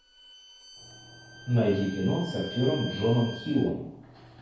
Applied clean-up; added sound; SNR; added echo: none; Bowed string instrument; 16 dB; reverberation time 0.6 s.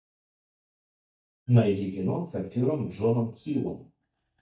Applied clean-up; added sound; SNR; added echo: neural mask model DeepFilterNet 3.